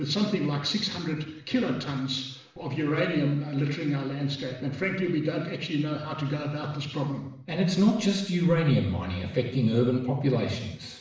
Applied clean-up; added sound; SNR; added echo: none; none; none; reverberation time 0.7 s.